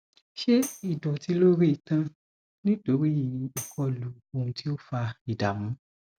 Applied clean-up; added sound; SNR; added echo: none; Tambourine; 18 dB; none.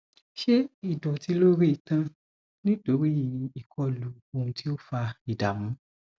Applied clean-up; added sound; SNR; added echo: none; none; none; none.